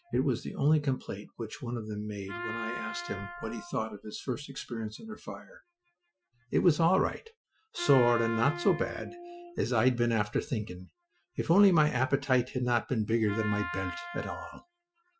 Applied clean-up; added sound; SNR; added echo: classical method Wiener filter.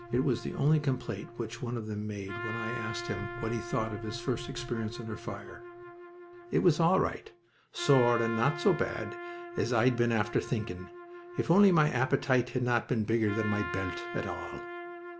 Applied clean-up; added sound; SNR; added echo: none; Trumpet; 11 dB; none.